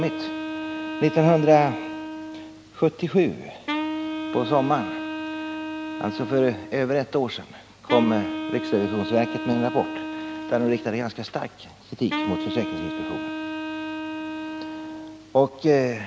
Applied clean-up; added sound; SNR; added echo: none; Wind instrument, woodwind instrument; 7 dB; none.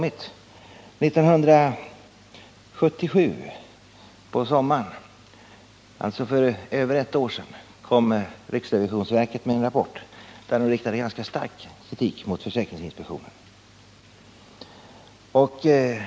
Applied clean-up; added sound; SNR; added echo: none; none; none; none.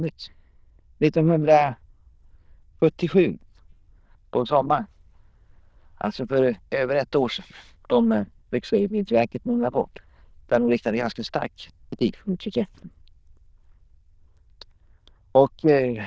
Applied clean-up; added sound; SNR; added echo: neural diffusion model UNIVERSE++.